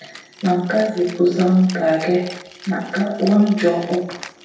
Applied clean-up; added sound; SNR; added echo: none; Rattle (instrument); 20 dB; reverberation time 0.8 s.